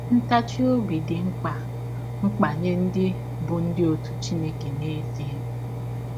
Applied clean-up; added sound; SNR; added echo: none; Engine; 4 dB; none.